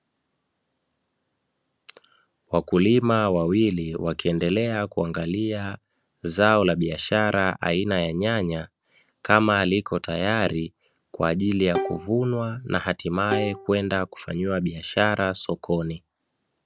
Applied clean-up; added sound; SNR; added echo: none; Bowed string instrument; 9 dB; none.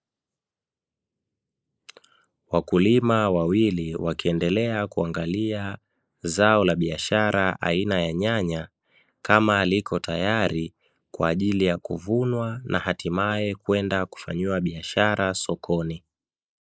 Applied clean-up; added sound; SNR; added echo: neural mask model Resemble Enhance denoiser.